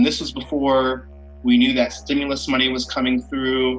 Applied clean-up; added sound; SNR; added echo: none; Musical instrument; 20 dB; none.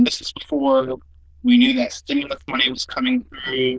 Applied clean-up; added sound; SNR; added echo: neural diffusion model UNIVERSE++.